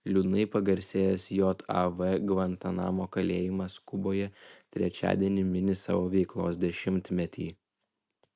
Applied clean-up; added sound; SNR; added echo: none; none; none; none.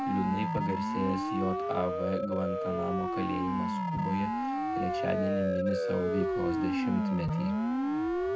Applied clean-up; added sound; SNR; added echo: none; Siren; -3 dB; reverberation time 0.3 s.